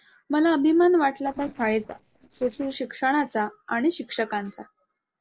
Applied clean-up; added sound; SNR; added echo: neural separator model SepFormer DNS4.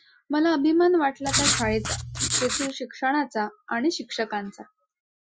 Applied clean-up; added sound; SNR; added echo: classical method Wiener filter.